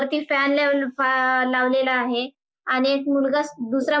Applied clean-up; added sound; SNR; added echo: none; none; none; none.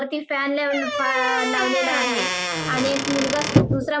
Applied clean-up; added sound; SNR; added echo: none; Squeak / Wood; -1 dB; none.